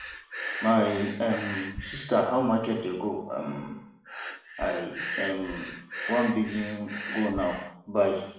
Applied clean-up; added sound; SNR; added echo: none; Breathing; 10 dB; reverberation time 0.7 s.